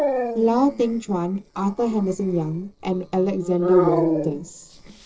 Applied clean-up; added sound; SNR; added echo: neural separator model SepFormer DNS4.